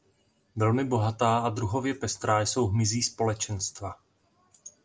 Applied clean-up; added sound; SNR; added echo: none; none; none; none.